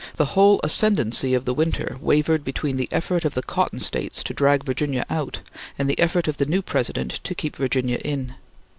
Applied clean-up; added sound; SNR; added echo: none; none; none; none.